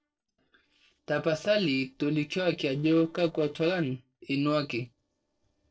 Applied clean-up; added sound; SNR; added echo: neural separator model SepFormer DNS4.